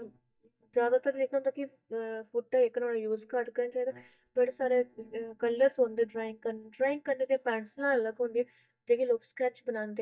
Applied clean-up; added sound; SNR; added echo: neural mask model DeepFilterNet 3.